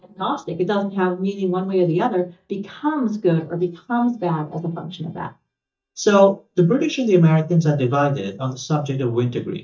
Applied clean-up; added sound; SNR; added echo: neural mask model DeepFilterNet 3.